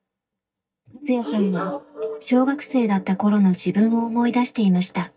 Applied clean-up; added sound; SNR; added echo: neural mask model DeepFilterNet 3.